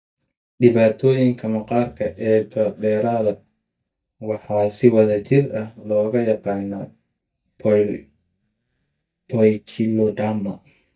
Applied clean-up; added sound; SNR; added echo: neural mask model DeepFilterNet 3.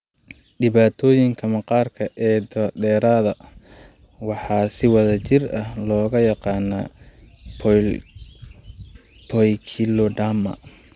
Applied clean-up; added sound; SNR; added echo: none; none; none; none.